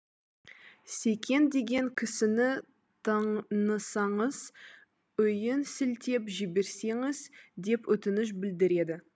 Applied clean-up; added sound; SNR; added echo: none; none; none; none.